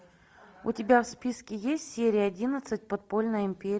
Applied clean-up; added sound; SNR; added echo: none; none; none; none.